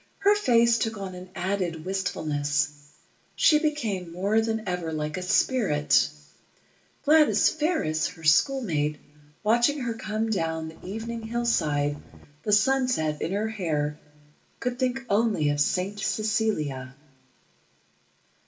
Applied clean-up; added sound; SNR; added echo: none; Strum; 18 dB; reverberation time 0.5 s.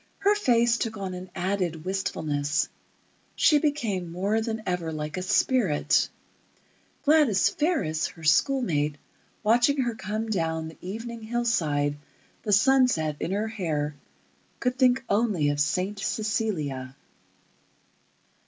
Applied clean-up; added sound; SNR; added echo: none; none; none; none.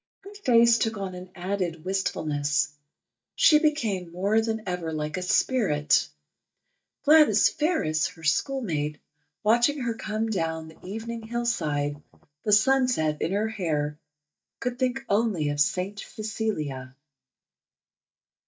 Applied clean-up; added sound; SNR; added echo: neural mask model DeepFilterNet 3.